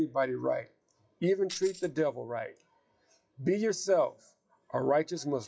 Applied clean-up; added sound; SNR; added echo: classical method WPE with log-MMSE.